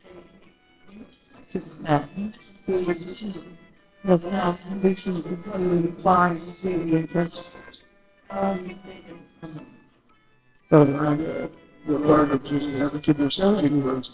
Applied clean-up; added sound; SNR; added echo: neural separator model SepFormer WHAMR!.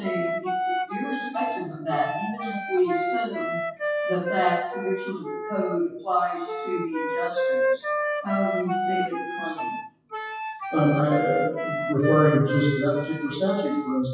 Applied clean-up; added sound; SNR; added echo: classical method WPE with log-MMSE.